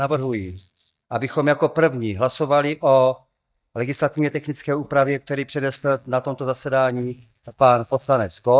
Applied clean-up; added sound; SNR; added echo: neural mask model DeepFilterNet 3.